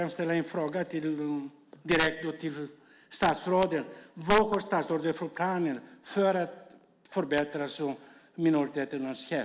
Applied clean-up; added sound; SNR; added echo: none; none; none; none.